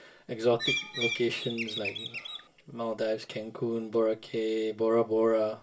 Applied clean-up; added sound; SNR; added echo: none; Bird; 5 dB; reverberation time 0.2 s.